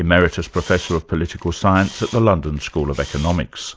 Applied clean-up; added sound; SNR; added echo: none; Camera; 20 dB; none.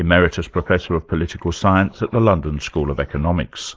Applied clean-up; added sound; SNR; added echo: neural mask model Resemble Enhance denoiser.